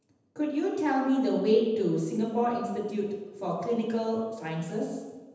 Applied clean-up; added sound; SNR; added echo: none; none; none; reverberation time 1.1 s.